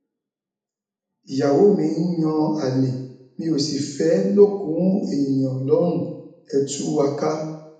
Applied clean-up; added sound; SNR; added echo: none; none; none; reverberation time 0.8 s.